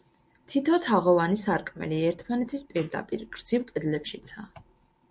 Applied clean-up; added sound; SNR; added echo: none; none; none; none.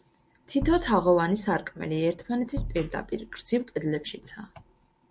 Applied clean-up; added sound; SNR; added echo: none; Bass drum; 8 dB; none.